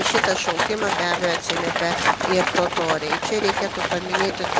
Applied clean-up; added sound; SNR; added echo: none; Livestock, farm animals, working animals; -1 dB; none.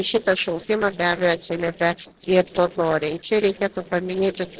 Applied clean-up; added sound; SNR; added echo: neural separator model SepFormer DNS4.